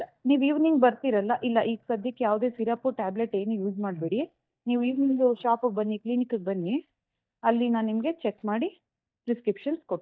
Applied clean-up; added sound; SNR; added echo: neural mask model DeepFilterNet 3.